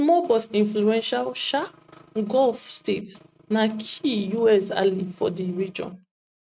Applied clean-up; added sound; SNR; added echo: neural mask model RNNoise.